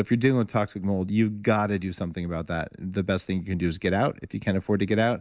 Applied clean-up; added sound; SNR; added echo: none; none; none; none.